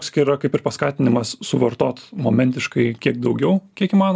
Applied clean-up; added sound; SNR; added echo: none; none; none; none.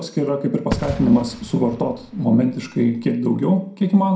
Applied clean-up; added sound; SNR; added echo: none; Fireworks; 12 dB; reverberation time 0.4 s.